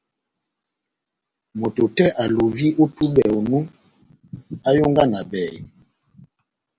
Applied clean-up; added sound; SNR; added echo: none; none; none; none.